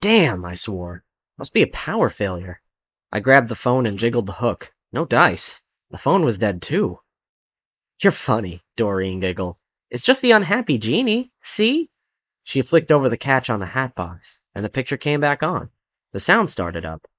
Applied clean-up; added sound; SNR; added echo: neural mask model Resemble Enhance denoiser.